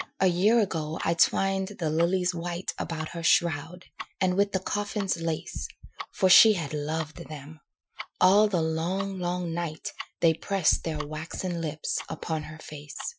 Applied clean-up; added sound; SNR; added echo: classical method Wiener filter.